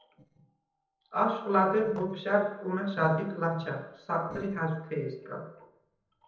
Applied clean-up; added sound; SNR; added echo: neural separator model SepFormer DNS4.